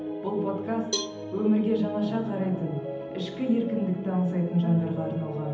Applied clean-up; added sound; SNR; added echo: none; Cowbell; 12 dB; reverberation time 0.8 s.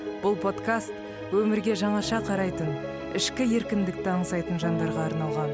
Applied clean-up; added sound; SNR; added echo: none; none; none; none.